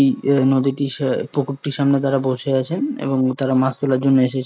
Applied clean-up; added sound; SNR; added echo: none; none; none; none.